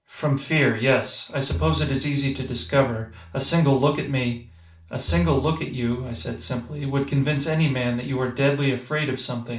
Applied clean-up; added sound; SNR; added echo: none; Bowed string instrument; 13 dB; reverberation time 0.3 s.